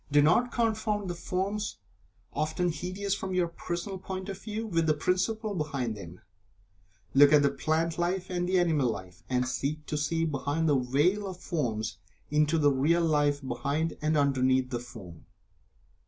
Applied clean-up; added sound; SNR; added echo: none; none; none; none.